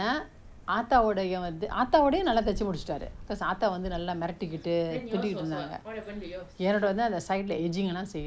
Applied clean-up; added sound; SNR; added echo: none; Bird vocalization, bird call, bird song; 15 dB; none.